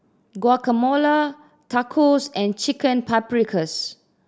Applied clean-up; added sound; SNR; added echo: none; none; none; none.